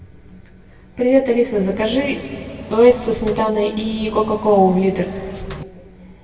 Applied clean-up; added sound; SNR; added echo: none; Engine / Mechanisms; 16 dB; reverberation time 1.8 s.